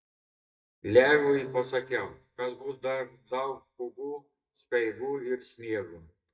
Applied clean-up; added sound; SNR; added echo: neural mask model DeepFilterNet 3.